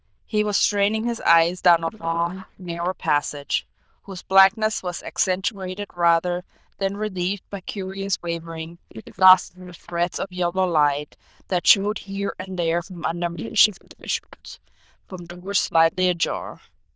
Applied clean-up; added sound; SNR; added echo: neural diffusion model UNIVERSE++.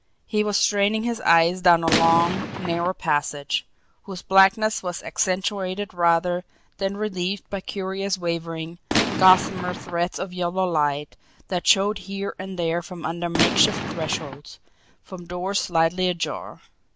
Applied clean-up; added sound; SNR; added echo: none; Gunshot, gunfire; 2 dB; none.